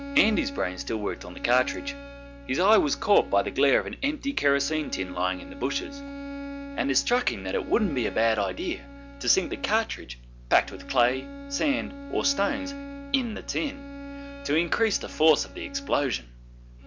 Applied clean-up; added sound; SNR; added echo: none; Bowed string instrument; 13 dB; none.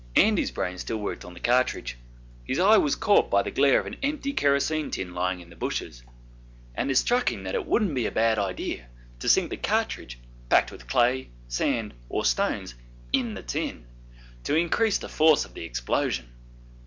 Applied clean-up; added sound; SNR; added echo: none; none; none; none.